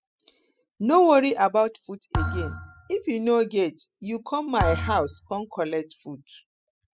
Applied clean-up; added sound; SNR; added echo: classical method spectral subtraction.